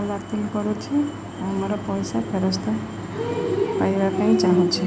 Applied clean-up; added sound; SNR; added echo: none; none; none; none.